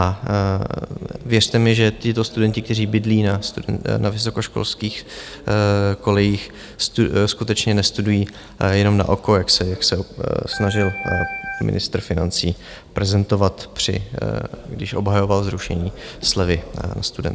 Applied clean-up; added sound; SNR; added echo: none; Organ; 7 dB; none.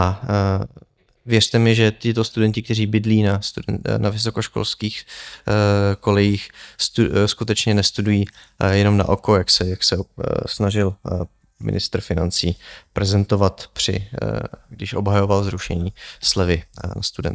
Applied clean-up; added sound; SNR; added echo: neural mask model DeepFilterNet 3.